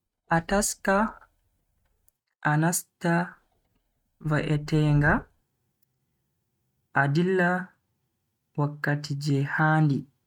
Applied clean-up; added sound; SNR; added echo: neural mask model RNNoise.